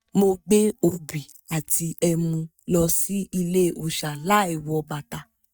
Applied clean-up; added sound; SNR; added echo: neural mask model DeepFilterNet 3.